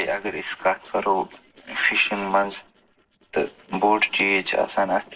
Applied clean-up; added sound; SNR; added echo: neural separator model SepFormer DNS4.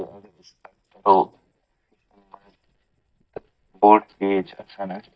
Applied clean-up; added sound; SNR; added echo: neural mask model DeepFilterNet 3.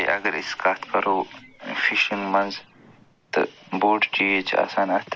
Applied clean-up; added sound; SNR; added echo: none; none; none; none.